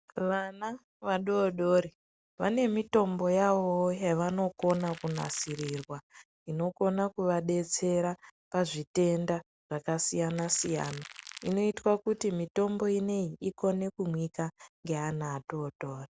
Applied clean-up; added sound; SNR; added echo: none; Crackle; 17 dB; none.